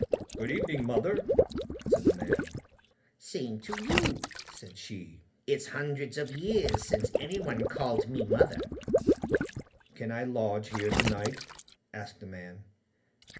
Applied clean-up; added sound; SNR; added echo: none; Water / Liquid; -3 dB; reverberation time 0.3 s.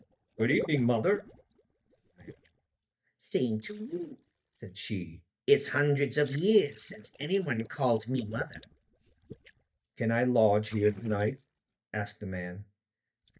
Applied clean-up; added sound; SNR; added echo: neural mask model DeepFilterNet 3.